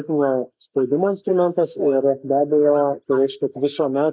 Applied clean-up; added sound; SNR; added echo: neural mask model Resemble Enhance denoiser.